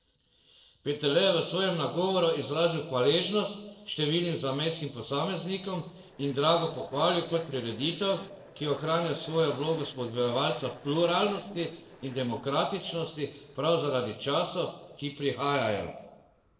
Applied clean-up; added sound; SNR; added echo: neural separator model SepFormer DNS4.